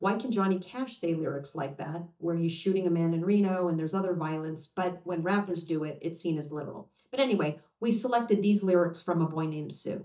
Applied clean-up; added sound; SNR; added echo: neural mask model DeepFilterNet 3.